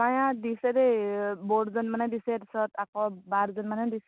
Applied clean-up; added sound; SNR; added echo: none; none; none; none.